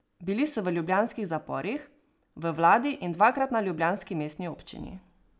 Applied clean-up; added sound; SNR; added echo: none; none; none; none.